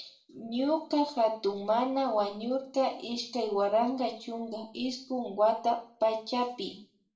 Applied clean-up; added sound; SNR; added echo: none; none; none; reverberation time 0.4 s.